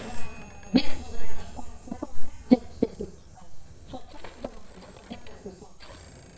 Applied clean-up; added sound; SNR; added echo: neural mask model DeepFilterNet 3.